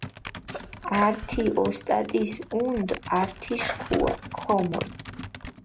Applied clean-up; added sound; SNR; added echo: none; Sneeze + Computer keyboard; 9 dB; none.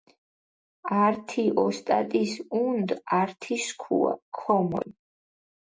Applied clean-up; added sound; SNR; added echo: none; none; none; none.